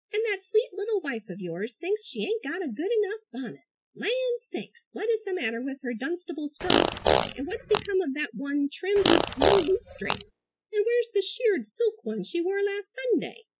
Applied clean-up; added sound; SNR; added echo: classical method spectral subtraction.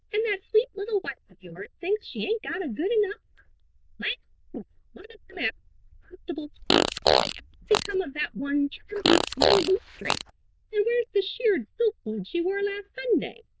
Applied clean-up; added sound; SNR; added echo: neural diffusion model UNIVERSE++.